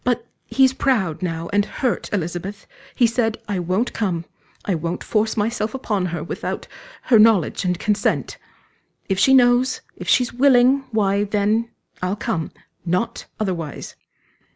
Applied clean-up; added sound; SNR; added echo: none; none; none; none.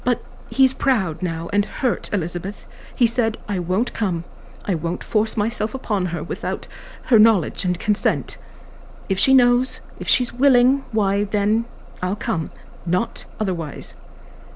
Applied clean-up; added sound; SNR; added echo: none; Bus; 14 dB; none.